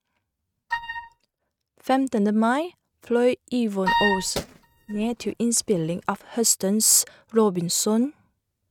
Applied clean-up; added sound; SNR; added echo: neural mask model RNNoise.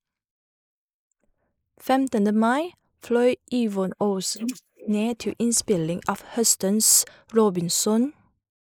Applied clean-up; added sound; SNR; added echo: neural mask model Resemble Enhance denoiser.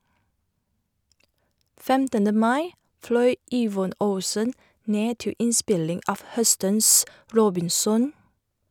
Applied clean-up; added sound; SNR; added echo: none; none; none; none.